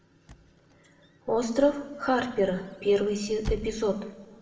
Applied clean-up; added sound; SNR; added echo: none; Squeak / Slam / Wood; 13 dB; reverberation time 1.2 s.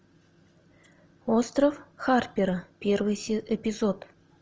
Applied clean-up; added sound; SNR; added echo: none; none; none; none.